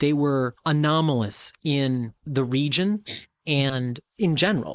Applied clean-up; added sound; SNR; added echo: neural mask model Resemble Enhance denoiser.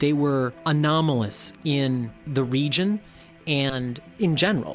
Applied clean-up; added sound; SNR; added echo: none; none; none; none.